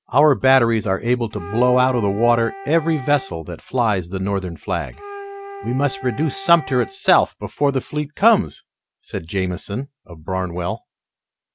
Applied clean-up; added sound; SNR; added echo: none; Wind instrument, woodwind instrument; 15 dB; none.